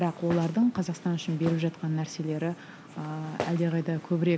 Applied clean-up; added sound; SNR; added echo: none; Walk, footsteps; 14 dB; none.